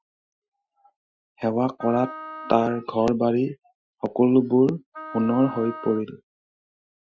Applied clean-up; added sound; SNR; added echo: classical method Wiener filter.